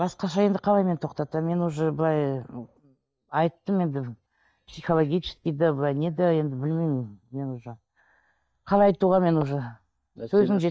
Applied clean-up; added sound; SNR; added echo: neural mask model DeepFilterNet 3.